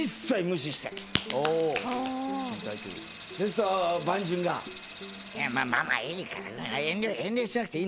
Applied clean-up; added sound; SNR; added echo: none; Sink (filling or washing) / Water tap, faucet; 14 dB; none.